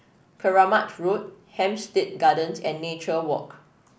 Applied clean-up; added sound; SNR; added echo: none; none; none; none.